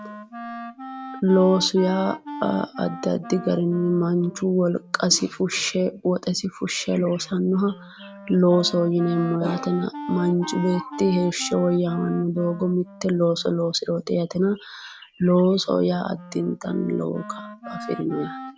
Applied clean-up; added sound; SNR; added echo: none; Wind instrument, woodwind instrument; 15 dB; none.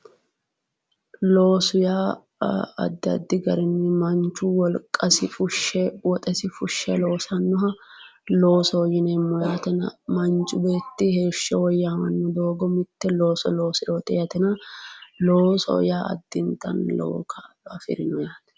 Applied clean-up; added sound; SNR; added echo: none; none; none; none.